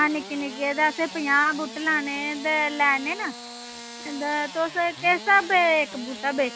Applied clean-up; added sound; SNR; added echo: none; Engine starting / Sawing; 14 dB; none.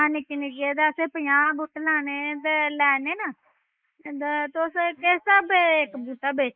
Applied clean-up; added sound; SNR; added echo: neural mask model Resemble Enhance denoiser.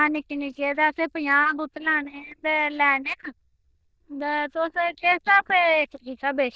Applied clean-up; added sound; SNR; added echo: neural diffusion model UNIVERSE++.